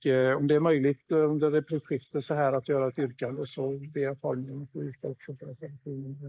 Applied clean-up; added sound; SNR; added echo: neural mask model Resemble Enhance denoiser.